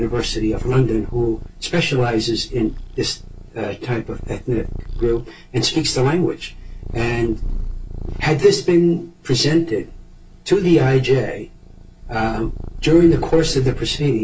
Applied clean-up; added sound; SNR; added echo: none; Purr; 11 dB; reverberation time 0.1 s.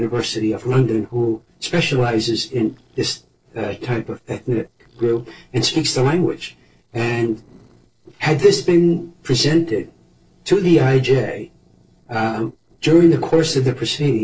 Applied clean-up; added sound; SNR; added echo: neural separator model SepFormer DNS4.